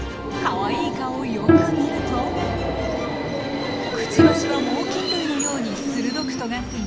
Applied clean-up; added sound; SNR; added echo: none; Bowed string instrument + Subway, metro, underground; -5 dB; none.